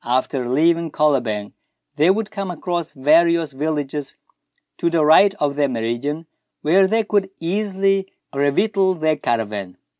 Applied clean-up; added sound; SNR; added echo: none; none; none; none.